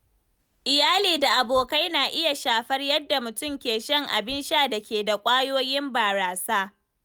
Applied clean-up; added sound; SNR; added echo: none; none; none; none.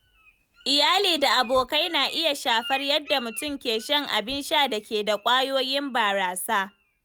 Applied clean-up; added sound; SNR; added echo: none; Bird; 19 dB; none.